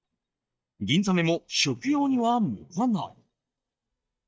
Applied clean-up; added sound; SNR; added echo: neural mask model DeepFilterNet 3.